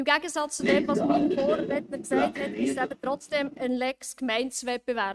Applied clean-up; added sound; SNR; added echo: neural mask model RNNoise.